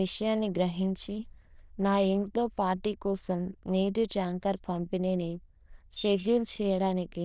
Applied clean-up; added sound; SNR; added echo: neural diffusion model UNIVERSE++.